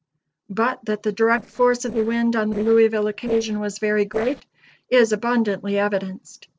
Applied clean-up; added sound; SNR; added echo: neural separator model SepFormer DNS4.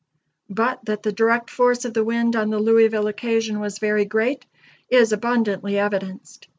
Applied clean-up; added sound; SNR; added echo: none; none; none; none.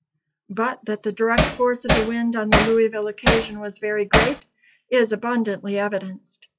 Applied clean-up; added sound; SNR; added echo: classical method log-MMSE.